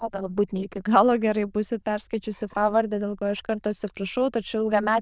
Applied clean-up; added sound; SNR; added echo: neural diffusion model UNIVERSE++.